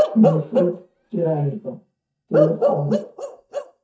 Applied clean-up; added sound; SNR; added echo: neural mask model DeepFilterNet 3.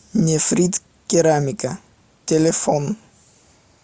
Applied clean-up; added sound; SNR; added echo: none; none; none; none.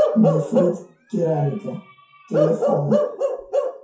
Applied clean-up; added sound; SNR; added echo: classical method WPE with log-MMSE.